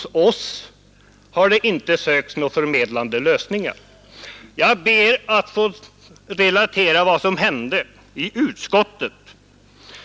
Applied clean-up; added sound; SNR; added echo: none; none; none; none.